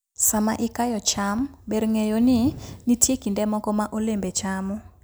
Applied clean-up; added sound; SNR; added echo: none; none; none; none.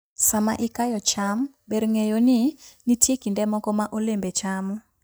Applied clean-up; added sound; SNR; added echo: neural mask model DeepFilterNet 3.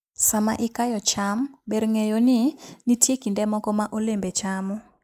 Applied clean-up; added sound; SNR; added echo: neural mask model Resemble Enhance denoiser.